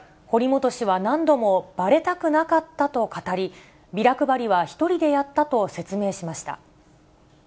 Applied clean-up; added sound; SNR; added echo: none; none; none; none.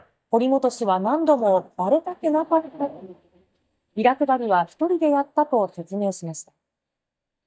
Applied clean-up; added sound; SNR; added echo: neural mask model DeepFilterNet 3.